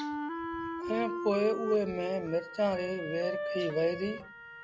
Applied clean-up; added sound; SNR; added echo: none; Wind instrument, woodwind instrument; 5 dB; none.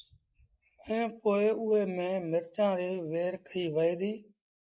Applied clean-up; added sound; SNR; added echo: neural mask model Resemble Enhance denoiser.